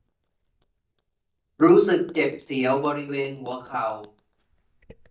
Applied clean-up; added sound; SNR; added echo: neural mask model DeepFilterNet 3.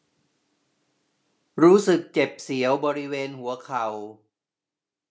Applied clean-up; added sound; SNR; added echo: none; none; none; none.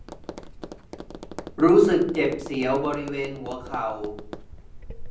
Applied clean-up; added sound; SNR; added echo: none; Tap; 13 dB; reverberation time 0.6 s.